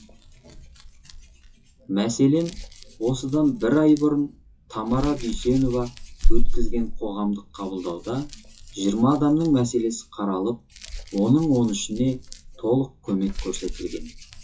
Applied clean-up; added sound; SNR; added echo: classical method WPE with log-MMSE.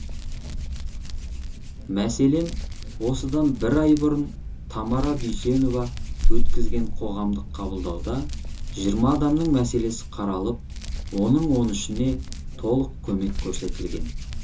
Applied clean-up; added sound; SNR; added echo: none; Hands; -1 dB; reverberation time 0.2 s.